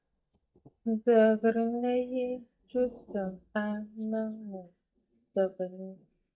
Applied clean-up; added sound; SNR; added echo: neural mask model DeepFilterNet 3.